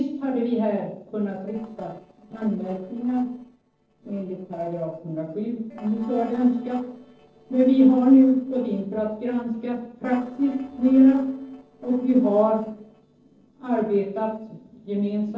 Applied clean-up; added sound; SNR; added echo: neural separator model SepFormer DNS4.